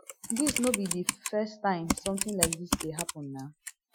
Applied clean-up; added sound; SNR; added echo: classical method Wiener filter.